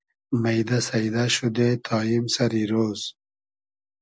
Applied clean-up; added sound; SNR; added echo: none; none; none; none.